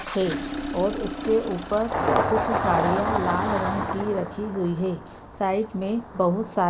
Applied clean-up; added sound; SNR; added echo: none; Engine starting; 2 dB; none.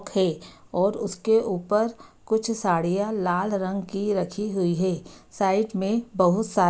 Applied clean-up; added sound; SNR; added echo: none; none; none; none.